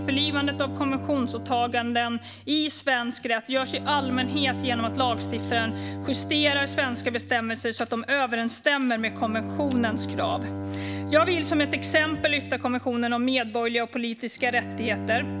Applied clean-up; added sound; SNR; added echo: none; Bowed string instrument; 8 dB; none.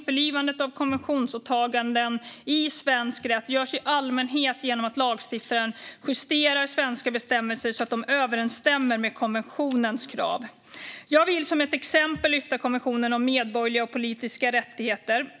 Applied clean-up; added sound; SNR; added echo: none; none; none; none.